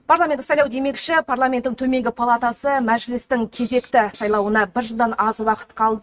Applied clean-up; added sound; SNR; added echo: neural mask model RNNoise.